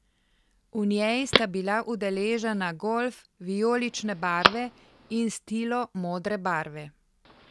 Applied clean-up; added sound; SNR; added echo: none; Telephone; 5 dB; none.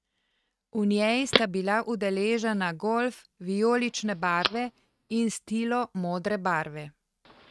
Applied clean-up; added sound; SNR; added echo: neural mask model RNNoise.